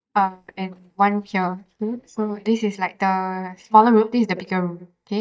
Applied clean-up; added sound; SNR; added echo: neural mask model DeepFilterNet 3.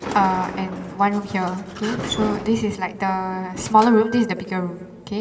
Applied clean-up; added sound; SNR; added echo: none; Sliding door; 11 dB; reverberation time 2.5 s.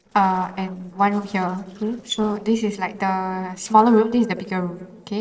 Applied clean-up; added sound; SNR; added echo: neural separator model SepFormer DNS4.